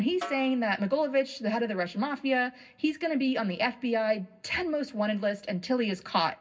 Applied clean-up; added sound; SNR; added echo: none; Snare drum; 16 dB; reverberation time 0.4 s.